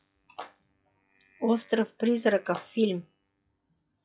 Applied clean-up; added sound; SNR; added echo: classical method log-MMSE.